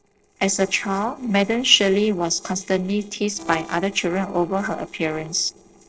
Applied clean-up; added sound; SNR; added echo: neural separator model SepFormer DNS4.